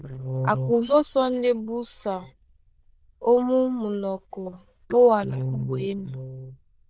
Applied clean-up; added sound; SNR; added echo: neural diffusion model UNIVERSE++.